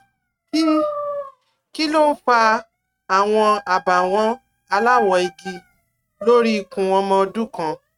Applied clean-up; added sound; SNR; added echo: neural mask model RNNoise.